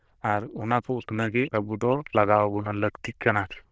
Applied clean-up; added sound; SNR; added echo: neural diffusion model UNIVERSE++.